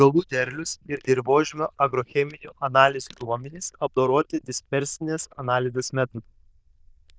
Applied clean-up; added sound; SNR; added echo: neural diffusion model UNIVERSE++.